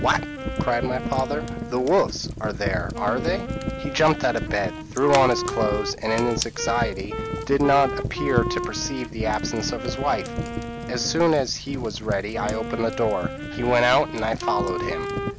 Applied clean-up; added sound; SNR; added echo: none; Fire + Wind instrument, woodwind instrument; 5 dB; none.